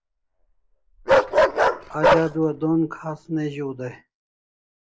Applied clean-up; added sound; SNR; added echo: neural mask model Resemble Enhance denoiser.